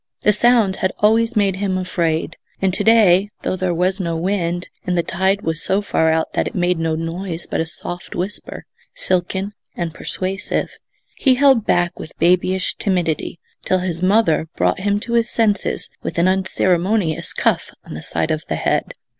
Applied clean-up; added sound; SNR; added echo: none; none; none; none.